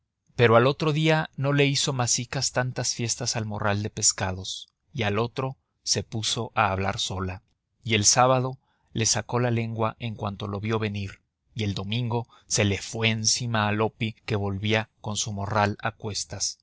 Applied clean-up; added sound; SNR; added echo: none; none; none; none.